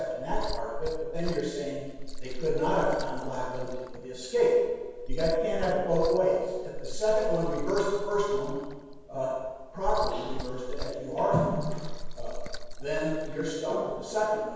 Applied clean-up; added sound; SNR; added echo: none; Liquid; 4 dB; reverberation time 1.2 s.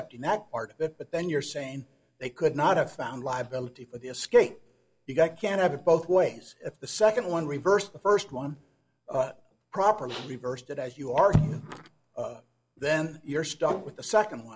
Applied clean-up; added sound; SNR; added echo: none; none; none; none.